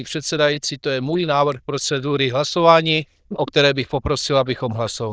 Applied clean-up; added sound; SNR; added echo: neural diffusion model UNIVERSE++.